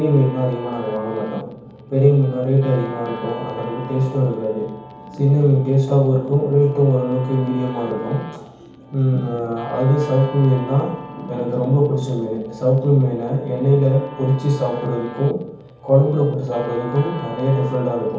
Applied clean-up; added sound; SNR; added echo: none; Guitar; 19 dB; reverberation time 1.2 s.